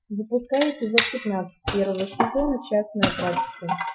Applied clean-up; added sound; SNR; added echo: classical method Wiener filter.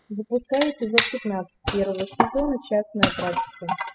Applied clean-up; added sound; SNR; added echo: classical method spectral subtraction.